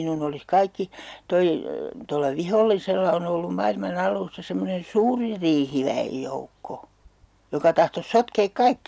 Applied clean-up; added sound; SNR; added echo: none; none; none; none.